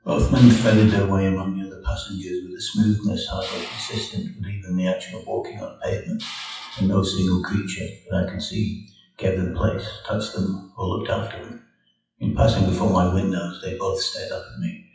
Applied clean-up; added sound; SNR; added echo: classical method WPE with log-MMSE.